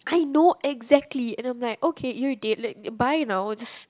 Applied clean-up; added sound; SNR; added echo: none; none; none; none.